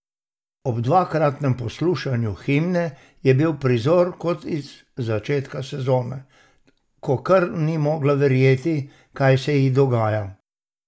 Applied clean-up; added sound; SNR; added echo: none; none; none; none.